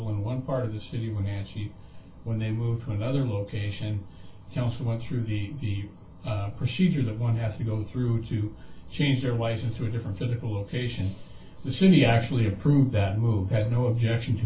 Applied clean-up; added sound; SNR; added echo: none; none; none; reverberation time 0.2 s.